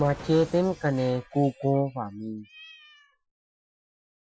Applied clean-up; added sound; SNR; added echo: classical method Wiener filter.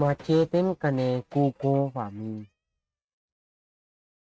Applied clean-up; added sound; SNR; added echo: neural mask model RNNoise.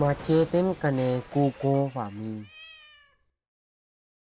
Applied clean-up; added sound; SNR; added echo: none; Cat; 19 dB; none.